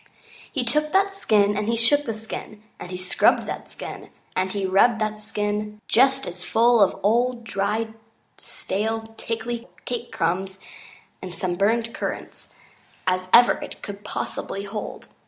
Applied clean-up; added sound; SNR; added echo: none; none; none; none.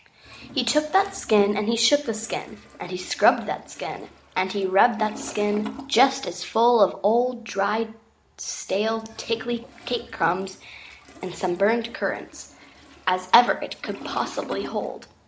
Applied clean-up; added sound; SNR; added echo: none; Toilet flush; 19 dB; none.